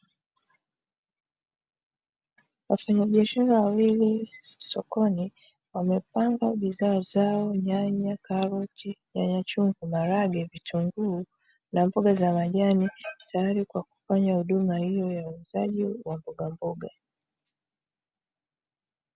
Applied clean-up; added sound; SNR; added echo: none; none; none; none.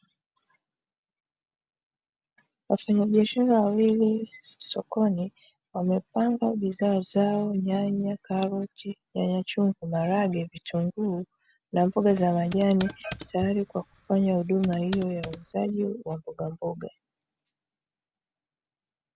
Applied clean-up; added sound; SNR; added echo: none; Computer keyboard; 15 dB; none.